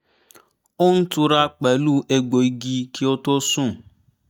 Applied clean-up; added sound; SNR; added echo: neural mask model DeepFilterNet 3.